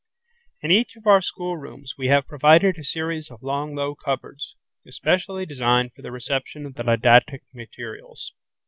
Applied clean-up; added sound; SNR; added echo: none; none; none; none.